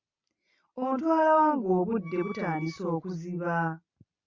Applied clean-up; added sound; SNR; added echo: none; Wind instrument, woodwind instrument; 19 dB; none.